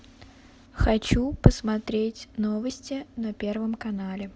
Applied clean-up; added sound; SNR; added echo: none; none; none; none.